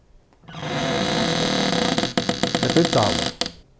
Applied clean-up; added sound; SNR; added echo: none; Cupboard open or close; -5 dB; none.